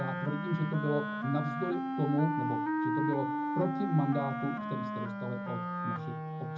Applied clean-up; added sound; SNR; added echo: none; Wind instrument, woodwind instrument; 1 dB; reverberation time 0.4 s.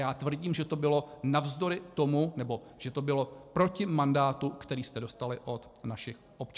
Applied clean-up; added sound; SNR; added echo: none; none; none; none.